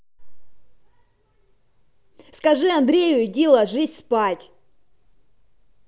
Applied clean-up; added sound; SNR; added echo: none; none; none; none.